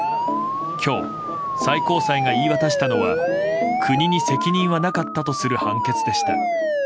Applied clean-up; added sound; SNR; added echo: none; Siren; -1 dB; none.